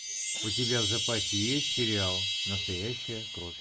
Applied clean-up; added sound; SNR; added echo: none; Chime; -2 dB; none.